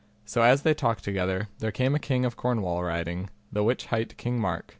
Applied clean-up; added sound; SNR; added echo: none; none; none; none.